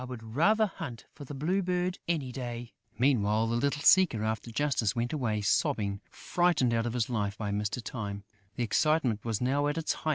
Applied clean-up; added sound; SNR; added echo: none; none; none; none.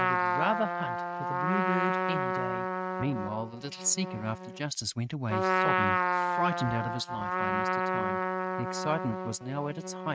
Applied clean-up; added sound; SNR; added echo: neural mask model RNNoise.